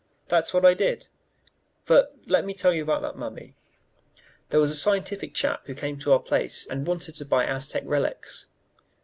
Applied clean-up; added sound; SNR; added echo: none; none; none; none.